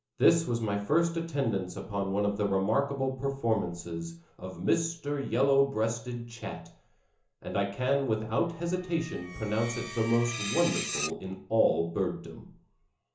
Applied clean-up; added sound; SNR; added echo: none; Screech; 10 dB; reverberation time 0.8 s.